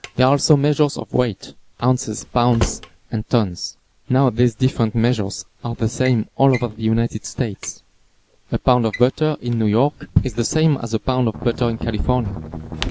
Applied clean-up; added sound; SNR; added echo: none; Strum + Drawer open or close; 11 dB; none.